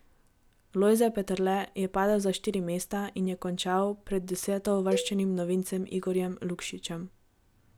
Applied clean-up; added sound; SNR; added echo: none; Cowbell; 10 dB; none.